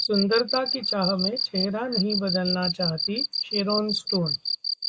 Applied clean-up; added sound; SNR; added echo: neural mask model Resemble Enhance denoiser.